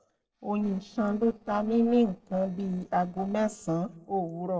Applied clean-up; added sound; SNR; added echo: neural separator model SepFormer DNS4.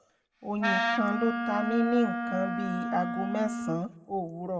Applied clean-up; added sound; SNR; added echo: none; Wind instrument, woodwind instrument; 1 dB; reverberation time 0.9 s.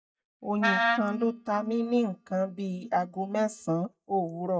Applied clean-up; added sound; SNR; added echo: neural mask model DeepFilterNet 3.